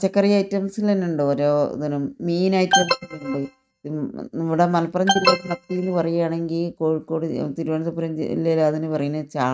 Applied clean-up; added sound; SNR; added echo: neural mask model RNNoise.